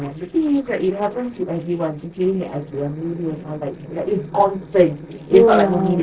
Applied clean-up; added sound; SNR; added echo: neural separator model SepFormer DNS4.